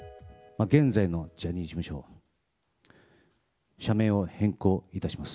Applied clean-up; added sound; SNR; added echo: none; none; none; none.